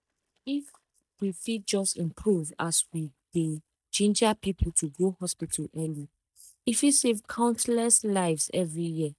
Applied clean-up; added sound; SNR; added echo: neural mask model DeepFilterNet 3.